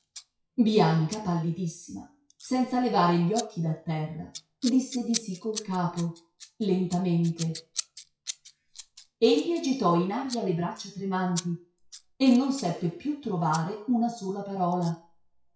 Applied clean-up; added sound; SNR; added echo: classical method WPE with log-MMSE.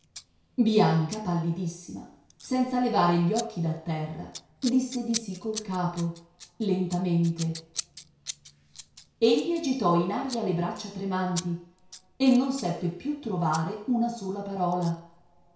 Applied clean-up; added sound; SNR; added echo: none; Scissors; 17 dB; reverberation time 0.6 s.